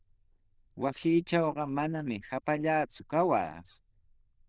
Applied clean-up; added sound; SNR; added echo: neural diffusion model UNIVERSE++.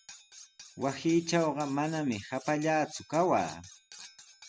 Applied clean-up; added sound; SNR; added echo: none; Cutlery, silverware; 20 dB; none.